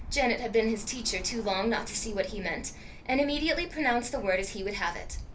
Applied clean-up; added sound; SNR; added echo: none; Bird; 11 dB; reverberation time 0.3 s.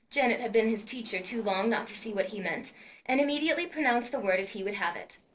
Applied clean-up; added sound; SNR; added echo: neural separator model SepFormer DNS4.